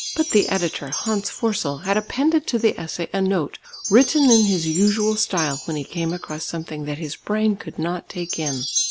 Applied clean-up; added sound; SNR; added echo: none; Wind chime; 9 dB; none.